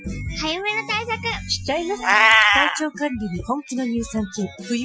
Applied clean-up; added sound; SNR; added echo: classical method Wiener filter.